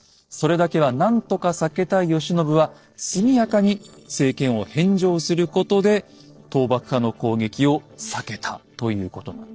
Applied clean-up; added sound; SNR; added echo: neural separator model SepFormer DNS4.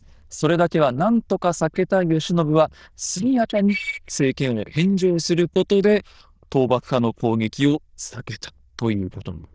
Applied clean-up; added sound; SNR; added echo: neural diffusion model UNIVERSE++.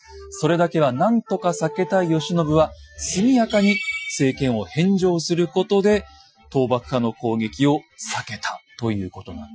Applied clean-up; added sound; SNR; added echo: classical method Wiener filter.